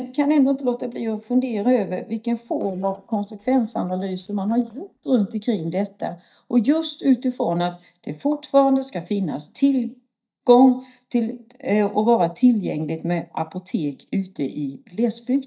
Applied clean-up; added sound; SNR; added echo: neural mask model DeepFilterNet 3.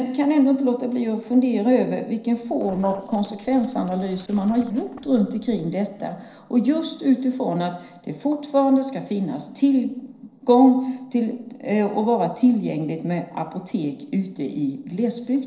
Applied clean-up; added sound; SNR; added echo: neural separator model SepFormer DNS4.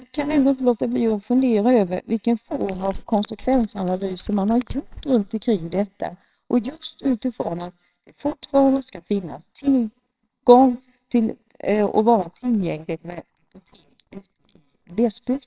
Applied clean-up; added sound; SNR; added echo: neural separator model SepFormer WHAMR!.